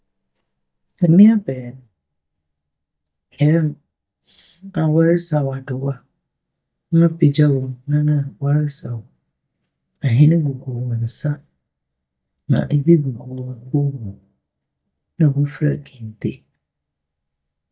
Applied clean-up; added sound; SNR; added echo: neural mask model DeepFilterNet 3.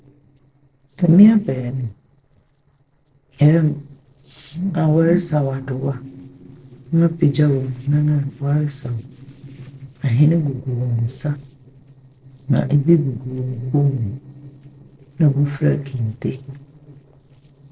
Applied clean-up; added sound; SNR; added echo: neural separator model SepFormer DNS4.